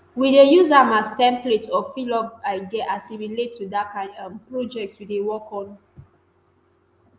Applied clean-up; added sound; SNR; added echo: none; none; none; none.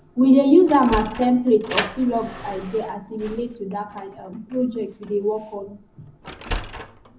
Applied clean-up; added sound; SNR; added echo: none; Sliding door; 13 dB; reverberation time 0.4 s.